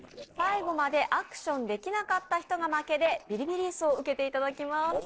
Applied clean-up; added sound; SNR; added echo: neural separator model SepFormer DNS4.